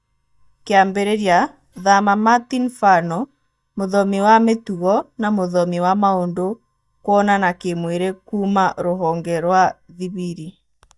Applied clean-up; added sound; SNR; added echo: neural mask model DeepFilterNet 3.